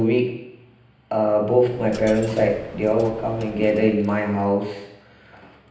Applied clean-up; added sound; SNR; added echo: none; Coin (dropping); 18 dB; reverberation time 0.9 s.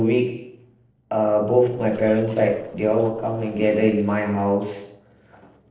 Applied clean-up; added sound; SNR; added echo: neural separator model SepFormer DNS4.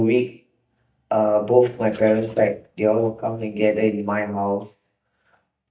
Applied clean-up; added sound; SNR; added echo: neural mask model DeepFilterNet 3.